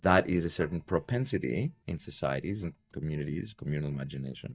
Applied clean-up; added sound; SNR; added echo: neural mask model DeepFilterNet 3.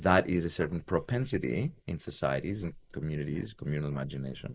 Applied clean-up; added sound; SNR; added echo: neural mask model Resemble Enhance denoiser.